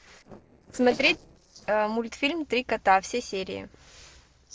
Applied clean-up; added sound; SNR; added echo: neural separator model SepFormer DNS4.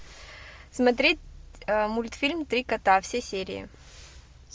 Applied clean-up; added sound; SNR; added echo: none; none; none; none.